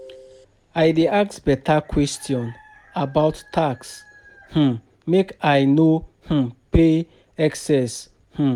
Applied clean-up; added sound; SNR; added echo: none; none; none; none.